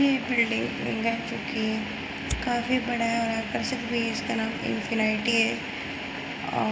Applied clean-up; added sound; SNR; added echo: none; Fire; 15 dB; reverberation time 1.3 s.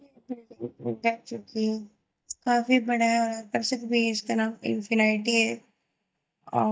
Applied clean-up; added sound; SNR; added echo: neural mask model DeepFilterNet 3.